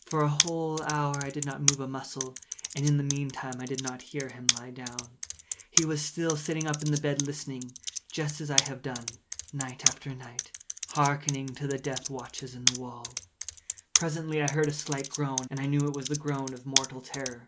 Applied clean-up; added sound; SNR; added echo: none; Computer keyboard; 2 dB; none.